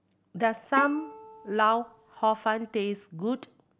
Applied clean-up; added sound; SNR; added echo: none; Bowed string instrument; 14 dB; none.